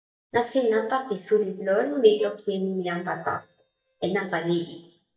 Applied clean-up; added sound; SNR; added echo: neural mask model DeepFilterNet 3.